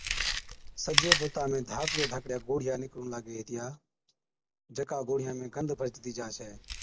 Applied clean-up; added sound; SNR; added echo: none; Chewing, mastication; 1 dB; none.